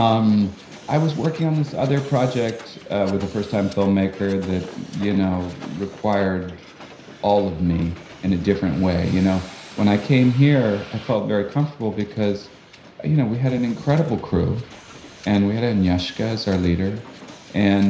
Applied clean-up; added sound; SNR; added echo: none; Hiss; 20 dB; reverberation time 0.5 s.